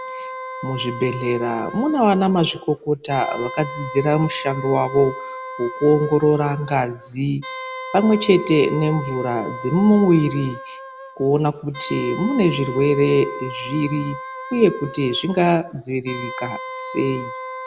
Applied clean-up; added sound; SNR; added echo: none; Wind instrument, woodwind instrument; 12 dB; none.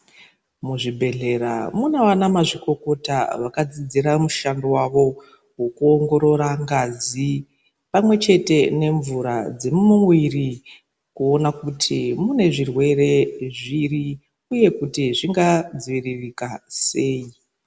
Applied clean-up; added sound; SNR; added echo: none; none; none; none.